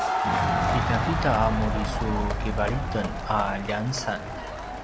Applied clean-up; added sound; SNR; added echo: none; Crowd + Boom; -2 dB; none.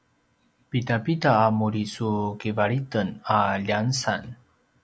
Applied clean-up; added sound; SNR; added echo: none; none; none; none.